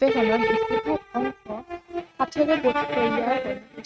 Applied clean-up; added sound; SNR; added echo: neural mask model RNNoise.